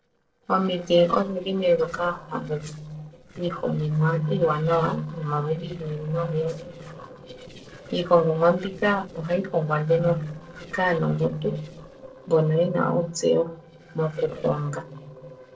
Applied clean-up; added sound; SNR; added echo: neural separator model SepFormer DNS4.